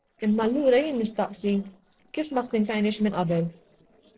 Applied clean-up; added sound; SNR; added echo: neural separator model SepFormer DNS4.